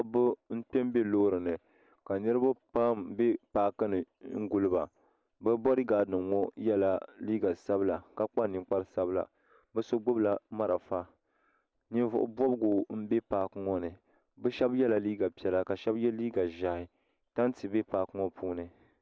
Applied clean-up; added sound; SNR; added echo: none; none; none; none.